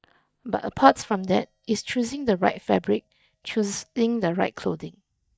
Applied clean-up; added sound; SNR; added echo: neural mask model DeepFilterNet 3.